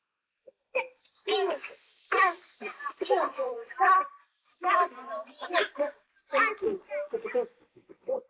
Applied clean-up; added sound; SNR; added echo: neural mask model Resemble Enhance denoiser.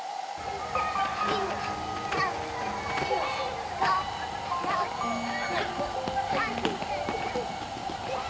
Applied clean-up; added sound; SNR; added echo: none; Domestic sounds, home sounds; 4 dB; none.